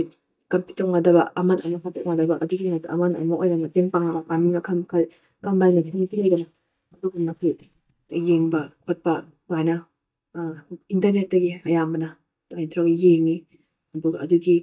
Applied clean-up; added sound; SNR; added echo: neural mask model DeepFilterNet 3.